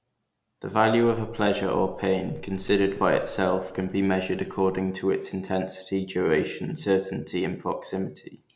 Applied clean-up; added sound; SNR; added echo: none; Livestock, farm animals, working animals; 18 dB; none.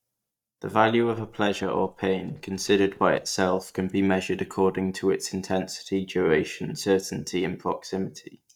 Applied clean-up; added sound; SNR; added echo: neural mask model DeepFilterNet 3.